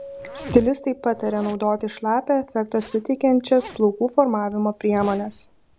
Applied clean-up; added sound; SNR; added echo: none; Keyboard (musical) + Zipper (clothing); 18 dB; none.